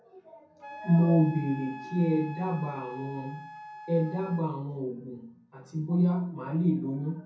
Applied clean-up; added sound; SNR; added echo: none; Wind instrument, woodwind instrument; 17 dB; reverberation time 0.6 s.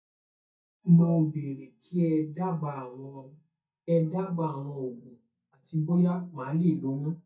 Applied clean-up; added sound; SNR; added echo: neural mask model DeepFilterNet 3.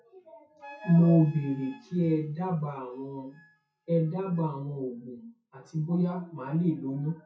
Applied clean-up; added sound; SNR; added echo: classical method WPE with log-MMSE.